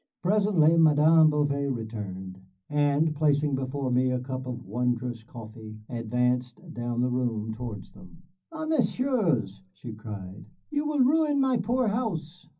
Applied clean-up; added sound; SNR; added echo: none; none; none; reverberation time 0.4 s.